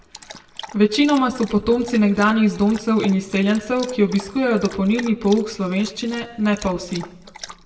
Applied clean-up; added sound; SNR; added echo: none; Dog; 20 dB; reverberation time 0.8 s.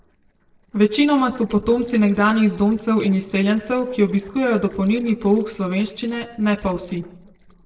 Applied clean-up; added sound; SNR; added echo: neural separator model SepFormer DNS4.